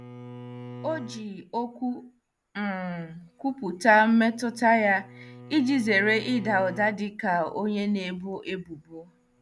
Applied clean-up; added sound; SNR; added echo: none; Bowed string instrument; 19 dB; none.